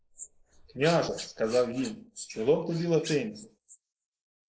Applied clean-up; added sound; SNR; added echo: neural mask model Resemble Enhance denoiser.